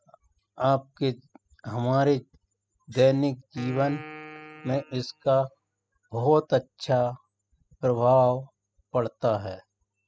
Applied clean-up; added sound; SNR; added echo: classical method spectral subtraction.